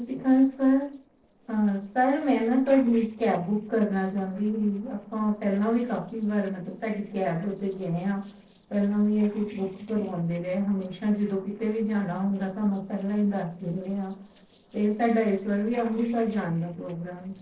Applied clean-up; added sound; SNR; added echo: neural separator model SepFormer DNS4.